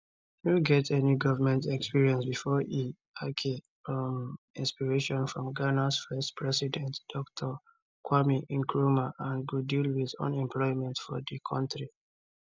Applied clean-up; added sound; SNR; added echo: none; none; none; none.